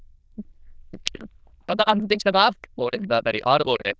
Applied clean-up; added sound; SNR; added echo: neural diffusion model UNIVERSE++.